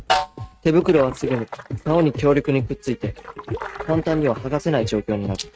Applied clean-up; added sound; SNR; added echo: neural mask model RNNoise.